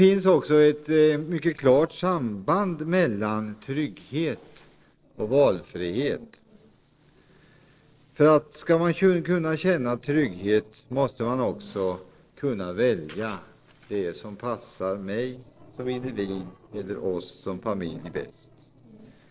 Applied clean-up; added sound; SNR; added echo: neural separator model SepFormer DNS4.